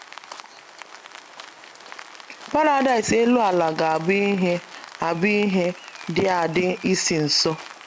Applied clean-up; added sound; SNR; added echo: none; Rain; 18 dB; none.